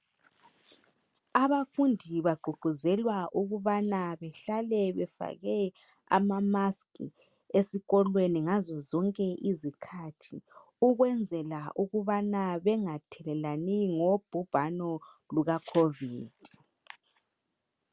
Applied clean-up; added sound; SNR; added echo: none; none; none; none.